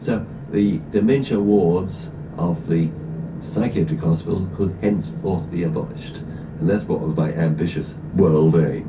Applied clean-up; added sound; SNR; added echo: none; Engine / Boat, Water vehicle; 16 dB; reverberation time 0.3 s.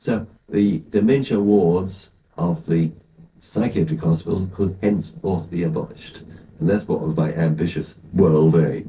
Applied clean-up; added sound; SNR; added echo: neural separator model SepFormer DNS4.